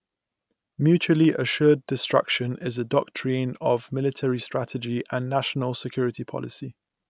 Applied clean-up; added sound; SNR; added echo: none; none; none; none.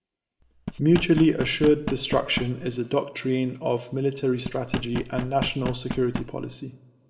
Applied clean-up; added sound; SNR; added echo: none; Knock; 8 dB; reverberation time 0.7 s.